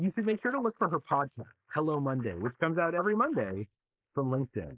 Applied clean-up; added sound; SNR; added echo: neural mask model Resemble Enhance denoiser.